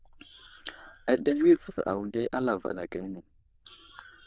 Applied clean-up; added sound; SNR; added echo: neural diffusion model UNIVERSE++.